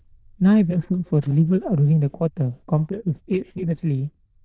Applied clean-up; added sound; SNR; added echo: neural diffusion model UNIVERSE++.